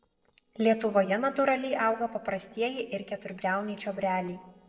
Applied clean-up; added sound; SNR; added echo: neural separator model SepFormer DNS4.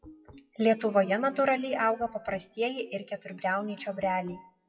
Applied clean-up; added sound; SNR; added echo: classical method WPE with log-MMSE.